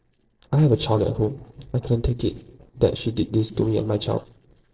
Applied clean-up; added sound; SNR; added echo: neural separator model SepFormer DNS4.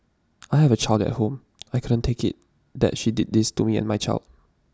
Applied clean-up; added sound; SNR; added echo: none; none; none; none.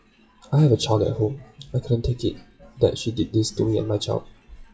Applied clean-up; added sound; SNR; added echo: classical method WPE with log-MMSE.